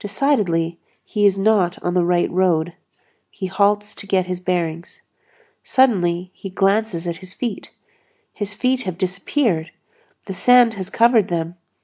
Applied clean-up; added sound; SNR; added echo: none; none; none; none.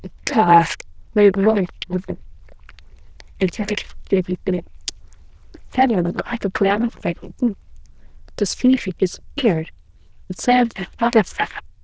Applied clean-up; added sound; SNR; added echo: neural diffusion model UNIVERSE++.